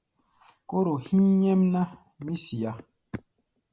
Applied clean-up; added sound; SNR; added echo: none; none; none; none.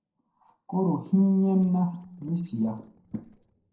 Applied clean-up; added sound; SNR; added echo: neural separator model SepFormer DNS4.